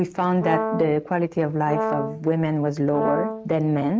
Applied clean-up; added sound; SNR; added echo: neural mask model RNNoise.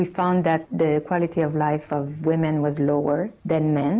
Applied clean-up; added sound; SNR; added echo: none; none; none; none.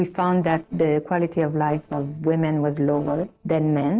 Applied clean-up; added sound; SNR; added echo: neural separator model SepFormer DNS4.